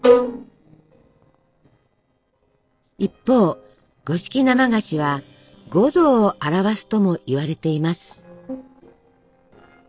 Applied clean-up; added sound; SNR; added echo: neural separator model SepFormer DNS4.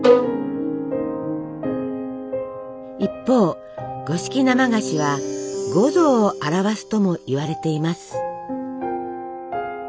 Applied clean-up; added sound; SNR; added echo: none; Bowed string instrument; -3 dB; none.